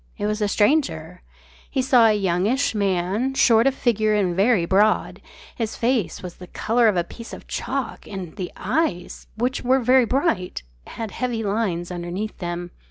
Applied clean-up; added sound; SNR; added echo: none; none; none; none.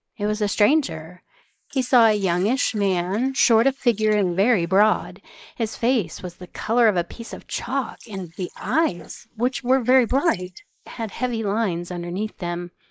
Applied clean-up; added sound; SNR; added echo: neural mask model Resemble Enhance denoiser.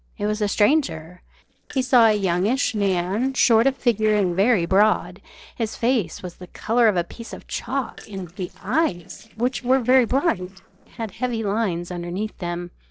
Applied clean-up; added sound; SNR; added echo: neural separator model SepFormer DNS4.